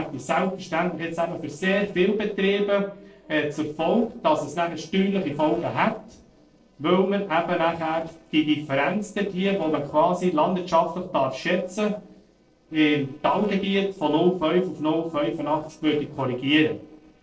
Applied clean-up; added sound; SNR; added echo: neural separator model SepFormer DNS4.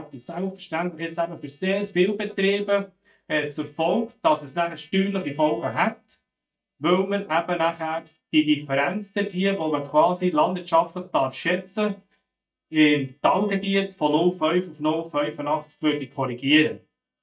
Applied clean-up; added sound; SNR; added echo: neural mask model DeepFilterNet 3.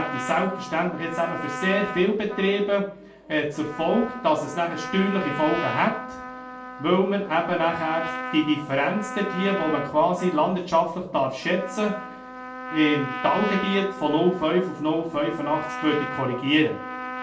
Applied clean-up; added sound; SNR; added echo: none; Trumpet; 9 dB; reverberation time 0.3 s.